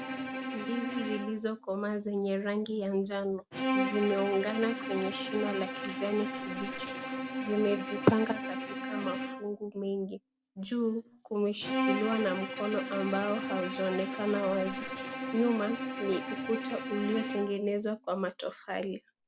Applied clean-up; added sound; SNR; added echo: none; Bowed string instrument; 4 dB; none.